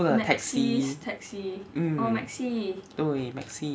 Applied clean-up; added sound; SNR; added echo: none; none; none; none.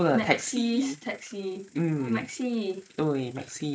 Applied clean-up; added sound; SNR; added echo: neural mask model Resemble Enhance denoiser.